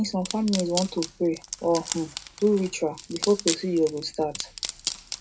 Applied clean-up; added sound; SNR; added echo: none; Wood; 9 dB; reverberation time 0.2 s.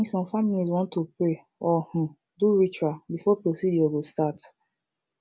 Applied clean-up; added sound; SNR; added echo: none; none; none; none.